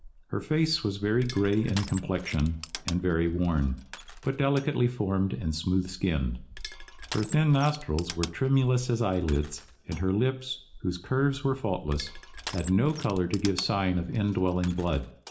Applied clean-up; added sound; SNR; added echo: none; Crushing; 16 dB; reverberation time 0.4 s.